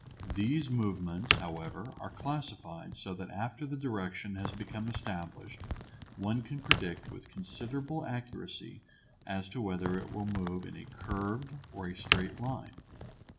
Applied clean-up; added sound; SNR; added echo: none; Crack; 2 dB; reverberation time 0.6 s.